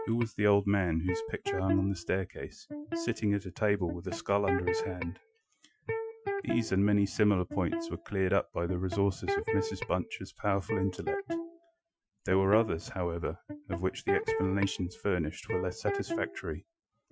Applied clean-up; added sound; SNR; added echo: classical method Wiener filter.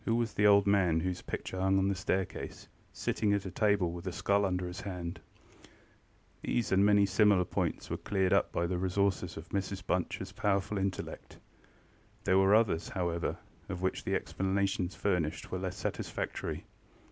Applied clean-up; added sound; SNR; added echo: none; none; none; none.